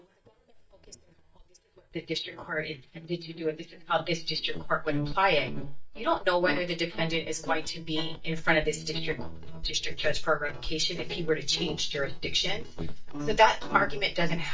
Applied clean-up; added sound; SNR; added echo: neural mask model DeepFilterNet 3.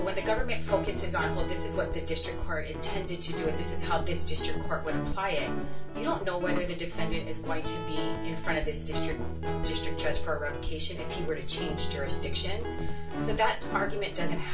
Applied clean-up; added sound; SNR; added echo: none; Guitar; 5 dB; reverberation time 0.2 s.